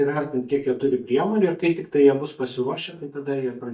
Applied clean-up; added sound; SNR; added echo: neural mask model DeepFilterNet 3.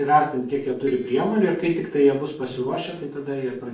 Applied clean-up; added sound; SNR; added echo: neural separator model SepFormer DNS4.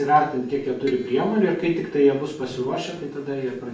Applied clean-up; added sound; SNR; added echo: none; Keyboard (musical); 19 dB; reverberation time 0.4 s.